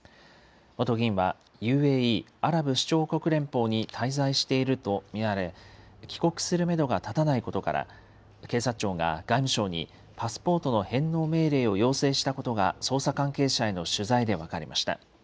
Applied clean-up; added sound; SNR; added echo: none; none; none; none.